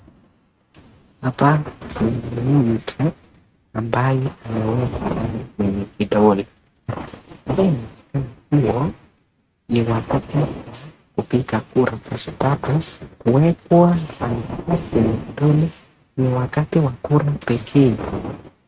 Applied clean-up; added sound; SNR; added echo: neural mask model RNNoise.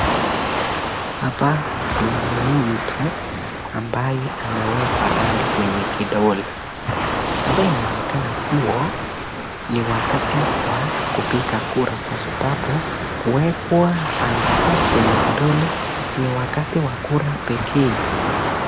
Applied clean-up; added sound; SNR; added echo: none; Waves, surf; 0 dB; none.